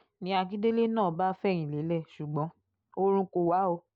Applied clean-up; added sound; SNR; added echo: none; none; none; none.